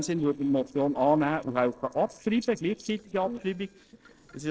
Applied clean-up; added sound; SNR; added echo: neural separator model SepFormer DNS4.